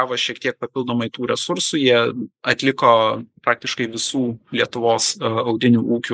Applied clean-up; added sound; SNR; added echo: neural mask model Resemble Enhance denoiser.